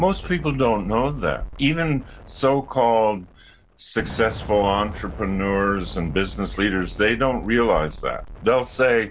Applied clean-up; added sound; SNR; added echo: none; Explosion; 13 dB; none.